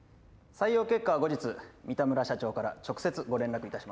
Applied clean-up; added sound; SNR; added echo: none; none; none; none.